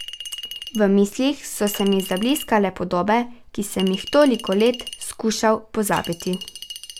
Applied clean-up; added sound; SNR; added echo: none; Chink, clink; 15 dB; none.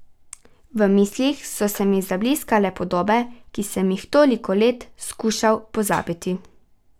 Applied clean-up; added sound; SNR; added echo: none; none; none; none.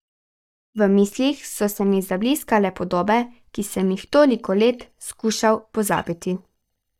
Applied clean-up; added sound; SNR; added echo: neural mask model DeepFilterNet 3.